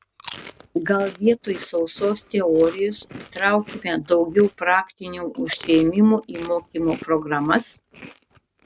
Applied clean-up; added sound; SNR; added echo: none; Chewing, mastication; 18 dB; none.